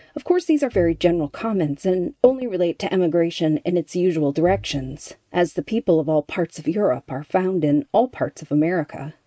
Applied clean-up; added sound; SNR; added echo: neural mask model RNNoise.